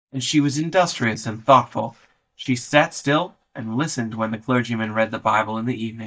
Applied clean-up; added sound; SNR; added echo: neural mask model DeepFilterNet 3.